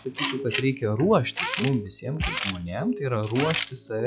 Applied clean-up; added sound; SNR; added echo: classical method log-MMSE.